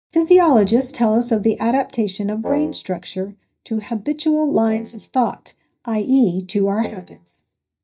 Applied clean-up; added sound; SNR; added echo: neural mask model DeepFilterNet 3.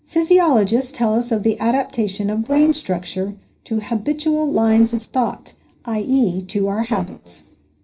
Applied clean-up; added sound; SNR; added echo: neural separator model SepFormer DNS4.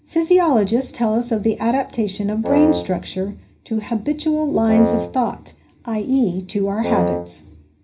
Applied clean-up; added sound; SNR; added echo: none; Wind instrument, woodwind instrument; 3 dB; reverberation time 0.5 s.